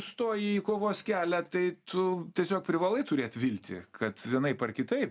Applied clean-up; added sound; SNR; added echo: none; none; none; none.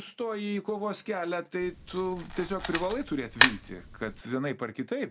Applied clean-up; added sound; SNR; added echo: none; Camera; -1 dB; none.